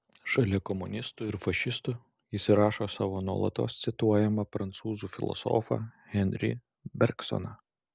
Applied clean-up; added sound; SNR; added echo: none; none; none; none.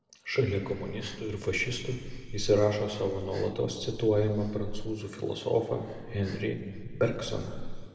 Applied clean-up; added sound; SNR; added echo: none; Breathing; 9 dB; reverberation time 1.9 s.